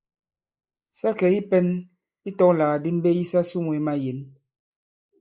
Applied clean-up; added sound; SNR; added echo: neural mask model Resemble Enhance denoiser.